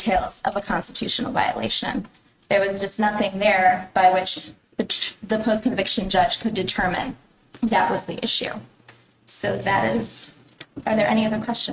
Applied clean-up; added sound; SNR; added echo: neural mask model RNNoise.